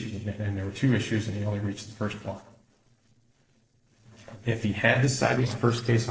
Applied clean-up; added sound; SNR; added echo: neural separator model SepFormer DNS4.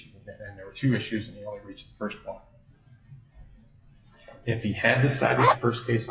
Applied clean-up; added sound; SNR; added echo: classical method WPE with log-MMSE.